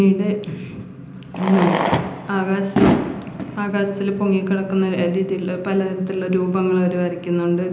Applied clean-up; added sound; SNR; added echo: none; Fireworks; 6 dB; reverberation time 0.9 s.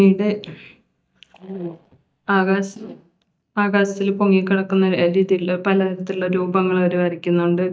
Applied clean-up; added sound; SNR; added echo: neural mask model DeepFilterNet 3.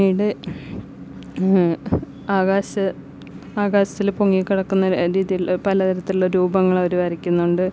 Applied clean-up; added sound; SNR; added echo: none; none; none; none.